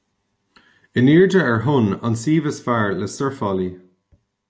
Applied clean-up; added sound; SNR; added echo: none; none; none; none.